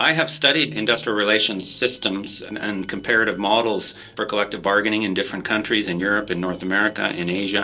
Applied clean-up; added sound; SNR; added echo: neural separator model SepFormer DNS4.